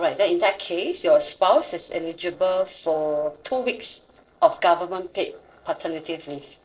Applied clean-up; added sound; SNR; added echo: neural separator model SepFormer DNS4.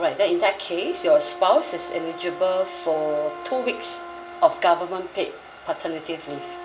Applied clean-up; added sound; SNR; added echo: none; Wind instrument, woodwind instrument; 15 dB; reverberation time 0.7 s.